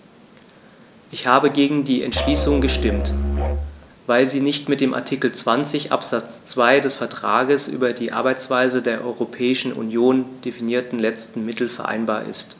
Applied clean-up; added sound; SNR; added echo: none; Musical instrument; 1 dB; none.